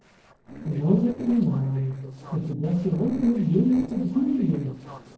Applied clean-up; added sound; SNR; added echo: neural separator model SepFormer DNS4.